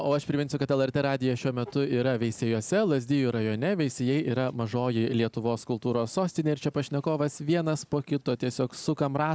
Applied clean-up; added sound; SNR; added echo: none; none; none; none.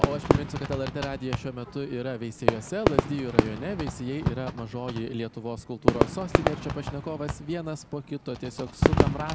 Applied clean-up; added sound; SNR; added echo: none; Fireworks; -5 dB; none.